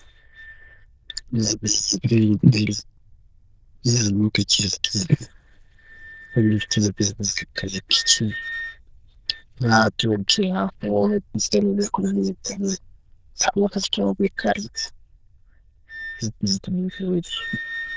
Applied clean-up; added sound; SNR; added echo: neural diffusion model UNIVERSE++.